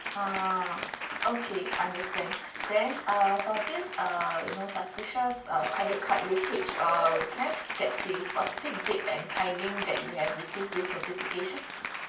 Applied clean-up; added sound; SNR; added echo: none; Applause / Cheering; 5 dB; reverberation time 0.3 s.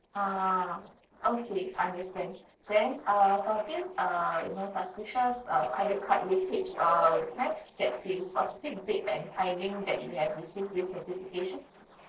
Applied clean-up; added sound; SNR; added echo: neural separator model SepFormer DNS4.